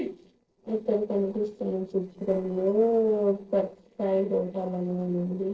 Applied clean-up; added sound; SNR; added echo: neural separator model SepFormer DNS4.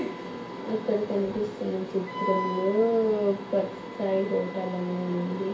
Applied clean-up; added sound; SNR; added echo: none; Wind instrument, woodwind instrument; 12 dB; reverberation time 0.3 s.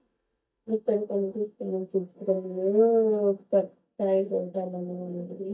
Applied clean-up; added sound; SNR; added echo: neural mask model DeepFilterNet 3.